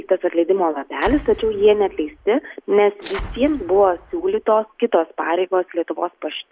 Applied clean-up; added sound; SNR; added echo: none; Explosion; 16 dB; none.